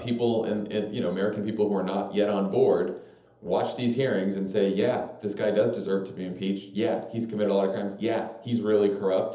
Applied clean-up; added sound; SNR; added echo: none; none; none; reverberation time 0.7 s.